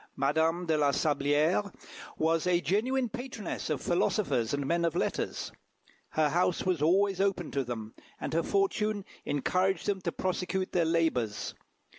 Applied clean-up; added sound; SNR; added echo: none; none; none; none.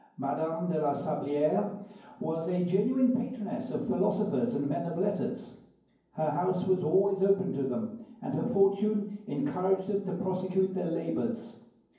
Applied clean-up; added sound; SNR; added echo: none; none; none; reverberation time 0.9 s.